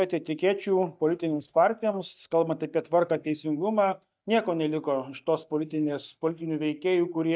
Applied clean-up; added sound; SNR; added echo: neural mask model DeepFilterNet 3.